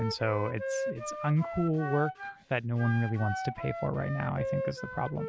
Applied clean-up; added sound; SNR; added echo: none; Wind instrument, woodwind instrument; 6 dB; none.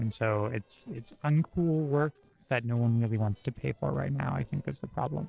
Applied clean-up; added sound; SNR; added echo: neural separator model SepFormer DNS4.